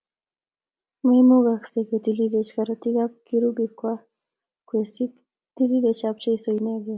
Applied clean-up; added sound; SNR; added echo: none; none; none; none.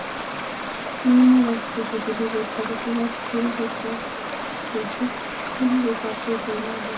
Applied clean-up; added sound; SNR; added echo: none; Stream; 6 dB; reverberation time 0.3 s.